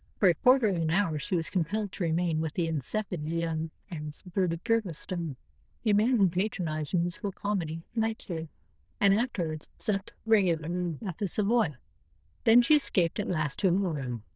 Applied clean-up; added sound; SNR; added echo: neural diffusion model UNIVERSE++.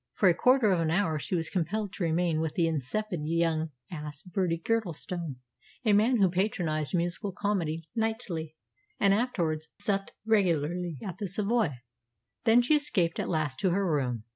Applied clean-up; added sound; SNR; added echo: none; none; none; none.